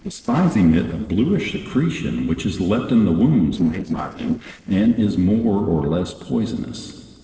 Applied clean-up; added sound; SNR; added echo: neural separator model SepFormer DNS4.